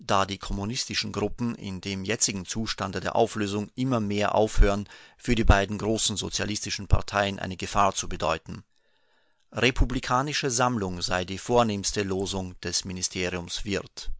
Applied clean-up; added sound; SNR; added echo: none; none; none; none.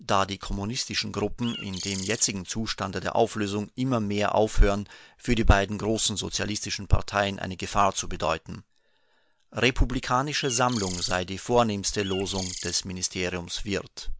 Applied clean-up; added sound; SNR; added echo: none; Bird; 11 dB; none.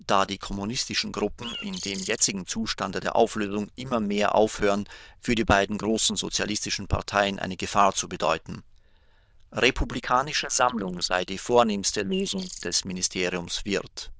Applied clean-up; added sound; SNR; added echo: neural diffusion model UNIVERSE++.